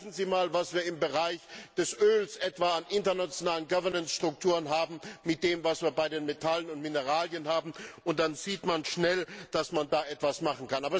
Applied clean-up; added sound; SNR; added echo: none; none; none; none.